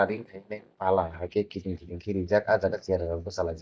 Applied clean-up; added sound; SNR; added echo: neural mask model DeepFilterNet 3.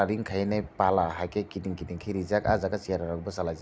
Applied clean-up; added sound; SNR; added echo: none; none; none; none.